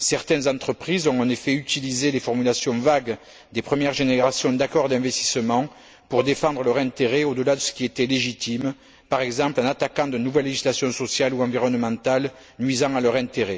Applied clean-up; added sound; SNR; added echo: none; Bowed string instrument; 14 dB; none.